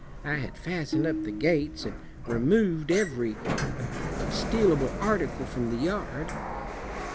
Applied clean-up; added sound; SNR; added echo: none; Sliding door + Tabla; 5 dB; none.